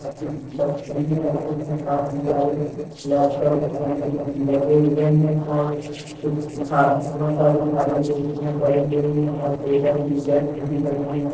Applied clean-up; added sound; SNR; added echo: neural separator model SepFormer DNS4.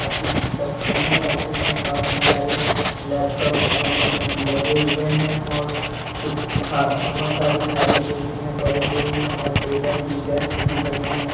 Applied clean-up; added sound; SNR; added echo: none; Writing; -2 dB; reverberation time 1.1 s.